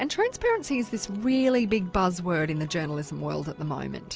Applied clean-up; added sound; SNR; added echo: none; none; none; none.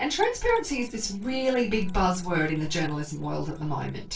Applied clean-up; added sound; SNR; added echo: neural separator model SepFormer DNS4.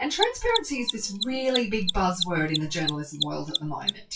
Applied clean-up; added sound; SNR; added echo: classical method WPE with log-MMSE.